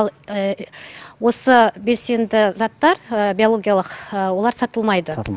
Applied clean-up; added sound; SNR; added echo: none; none; none; none.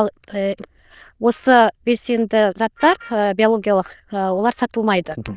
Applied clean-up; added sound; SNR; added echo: neural diffusion model UNIVERSE++.